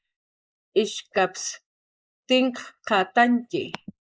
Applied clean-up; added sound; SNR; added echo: neural mask model Resemble Enhance denoiser.